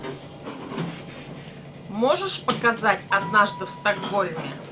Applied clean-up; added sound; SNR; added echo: none; Sliding door; 10 dB; none.